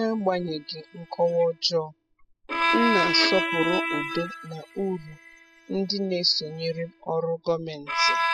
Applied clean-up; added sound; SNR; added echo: classical method spectral subtraction.